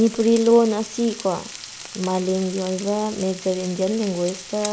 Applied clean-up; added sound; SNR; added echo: none; Frying (food); 15 dB; none.